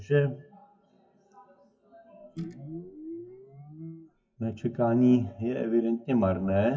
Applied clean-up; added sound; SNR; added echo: classical method WPE with log-MMSE.